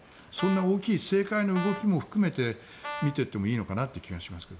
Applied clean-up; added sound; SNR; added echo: none; Brass instrument; 13 dB; none.